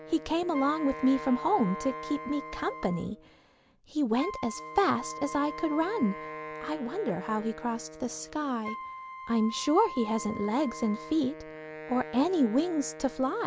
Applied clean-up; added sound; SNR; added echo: none; Wind instrument, woodwind instrument + Wind instrument, woodwind instrument; 11 dB; none.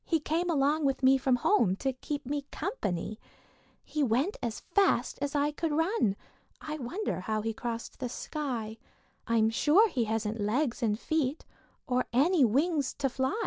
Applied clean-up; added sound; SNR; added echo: none; none; none; none.